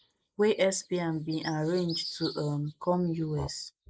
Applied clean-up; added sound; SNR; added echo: neural mask model Resemble Enhance denoiser.